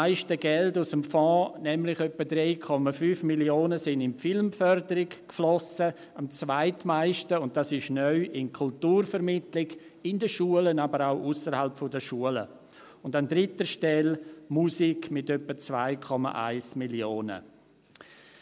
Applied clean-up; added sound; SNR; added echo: none; none; none; none.